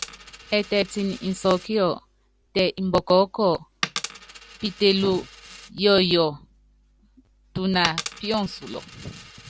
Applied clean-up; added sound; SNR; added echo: none; Coin (dropping); 14 dB; none.